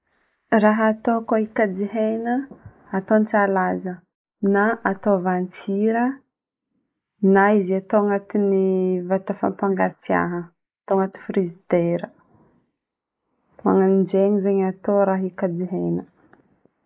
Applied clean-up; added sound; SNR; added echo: neural mask model Resemble Enhance denoiser.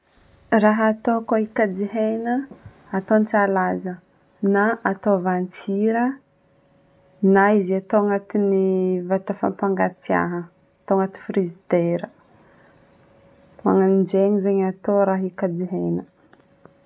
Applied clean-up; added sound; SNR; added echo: none; none; none; none.